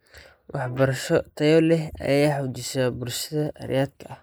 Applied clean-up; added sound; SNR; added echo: neural mask model Resemble Enhance denoiser.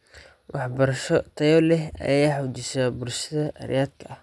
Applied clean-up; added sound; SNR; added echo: none; none; none; none.